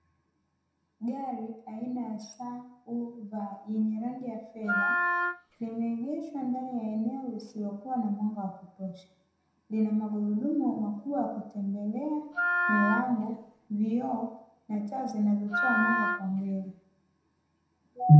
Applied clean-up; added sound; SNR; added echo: none; Wind instrument, woodwind instrument; 0 dB; reverberation time 0.5 s.